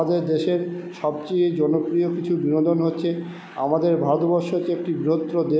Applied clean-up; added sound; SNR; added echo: none; none; none; none.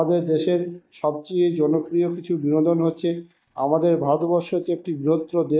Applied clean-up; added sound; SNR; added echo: neural mask model DeepFilterNet 3.